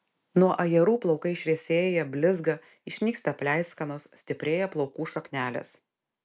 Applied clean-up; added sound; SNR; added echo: none; none; none; none.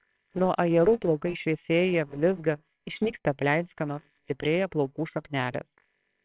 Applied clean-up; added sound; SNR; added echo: neural separator model SepFormer WHAMR!.